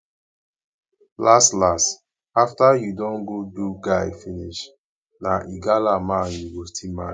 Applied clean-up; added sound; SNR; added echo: none; none; none; none.